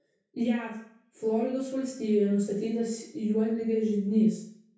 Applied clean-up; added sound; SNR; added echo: none; none; none; reverberation time 0.5 s.